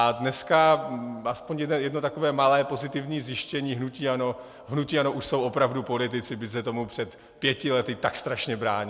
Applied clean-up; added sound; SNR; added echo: none; none; none; none.